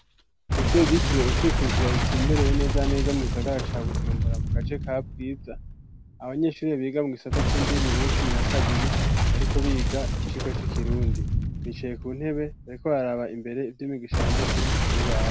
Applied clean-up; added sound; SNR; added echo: none; Boom; -5 dB; none.